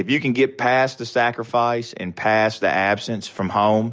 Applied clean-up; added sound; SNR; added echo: none; none; none; none.